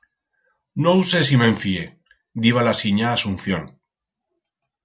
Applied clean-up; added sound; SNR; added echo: none; none; none; none.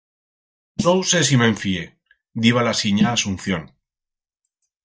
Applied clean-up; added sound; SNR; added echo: neural mask model DeepFilterNet 3.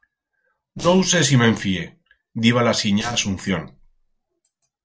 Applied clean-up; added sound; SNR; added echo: neural separator model SepFormer DNS4.